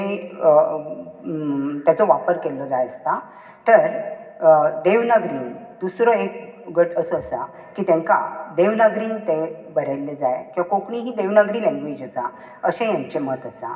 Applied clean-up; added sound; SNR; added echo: none; none; none; reverberation time 0.4 s.